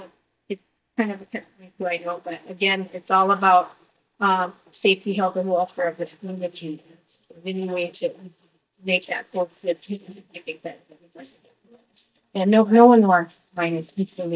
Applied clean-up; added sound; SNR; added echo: neural mask model DeepFilterNet 3.